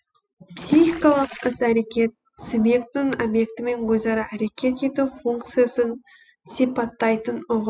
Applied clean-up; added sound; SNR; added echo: classical method spectral subtraction.